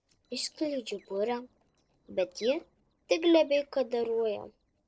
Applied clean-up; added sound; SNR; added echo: neural separator model SepFormer DNS4.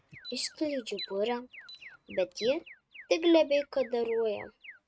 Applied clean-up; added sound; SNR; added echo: neural mask model RNNoise.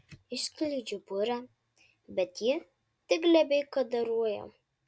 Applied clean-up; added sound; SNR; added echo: none; none; none; none.